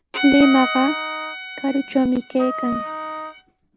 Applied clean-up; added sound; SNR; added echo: none; Bowed string instrument + Wind instrument, woodwind instrument; 7 dB; none.